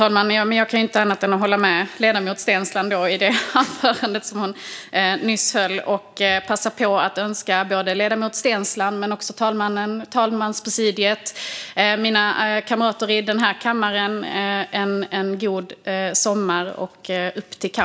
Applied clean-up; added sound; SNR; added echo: none; none; none; none.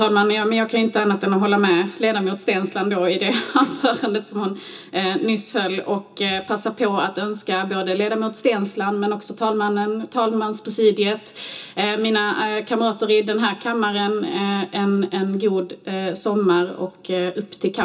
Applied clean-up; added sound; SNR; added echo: none; none; none; reverberation time 0.2 s.